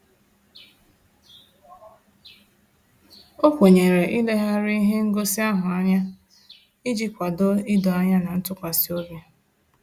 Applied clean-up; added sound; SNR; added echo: none; none; none; none.